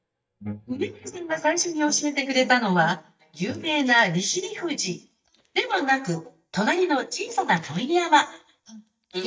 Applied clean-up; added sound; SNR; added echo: neural mask model DeepFilterNet 3.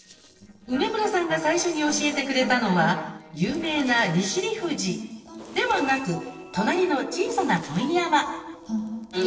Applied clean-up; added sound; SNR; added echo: neural separator model SepFormer DNS4.